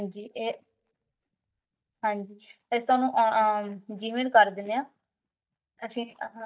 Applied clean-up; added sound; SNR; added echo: neural mask model DeepFilterNet 3.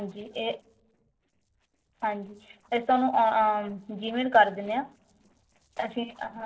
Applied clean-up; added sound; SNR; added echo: neural separator model SepFormer DNS4.